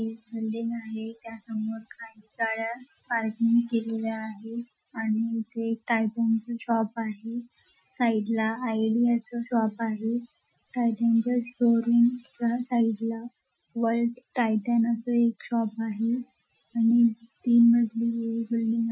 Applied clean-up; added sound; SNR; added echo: classical method Wiener filter.